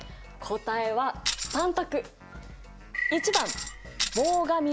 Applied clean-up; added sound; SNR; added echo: none; Tambourine; 3 dB; none.